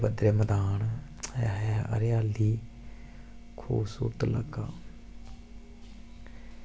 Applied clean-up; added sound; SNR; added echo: none; none; none; none.